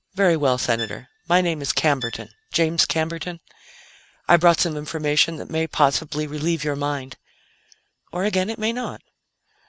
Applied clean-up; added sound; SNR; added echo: none; Bowed string instrument; 14 dB; none.